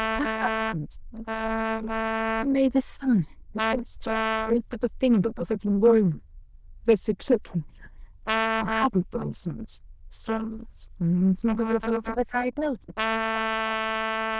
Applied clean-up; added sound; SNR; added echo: neural diffusion model UNIVERSE++.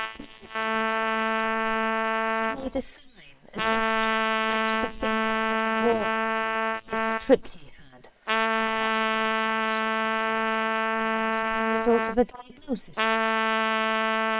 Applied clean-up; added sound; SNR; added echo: neural separator model SepFormer WHAM!.